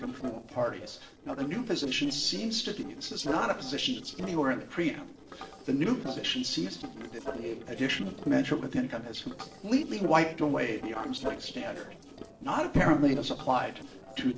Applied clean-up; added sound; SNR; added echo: neural separator model SepFormer DNS4.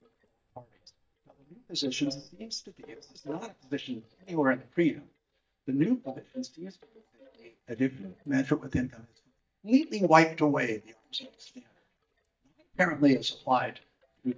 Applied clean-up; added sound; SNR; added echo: neural mask model DeepFilterNet 3.